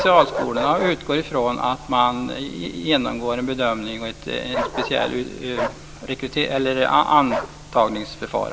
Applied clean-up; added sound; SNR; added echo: none; Bark; 10 dB; none.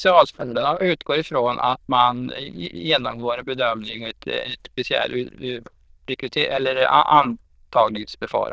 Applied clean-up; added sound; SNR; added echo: neural diffusion model UNIVERSE++.